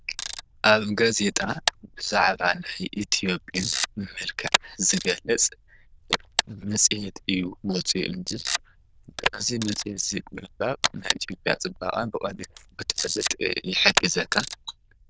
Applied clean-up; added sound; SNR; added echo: neural diffusion model UNIVERSE++.